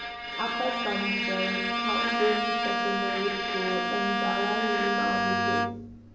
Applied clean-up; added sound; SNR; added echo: none; Bowed string instrument; -3 dB; reverberation time 0.6 s.